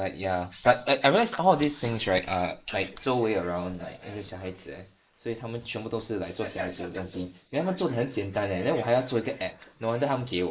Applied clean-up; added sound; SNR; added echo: neural mask model Resemble Enhance denoiser.